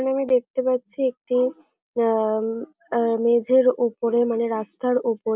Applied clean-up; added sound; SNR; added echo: none; none; none; none.